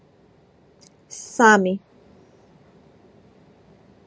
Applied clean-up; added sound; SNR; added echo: none; none; none; none.